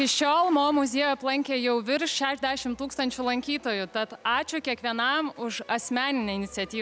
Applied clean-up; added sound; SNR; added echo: none; none; none; none.